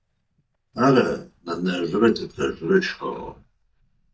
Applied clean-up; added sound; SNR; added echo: neural mask model DeepFilterNet 3.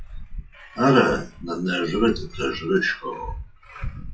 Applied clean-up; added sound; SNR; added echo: classical method WPE with log-MMSE.